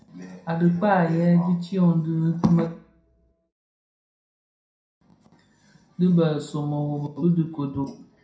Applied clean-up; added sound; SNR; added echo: none; none; none; reverberation time 0.4 s.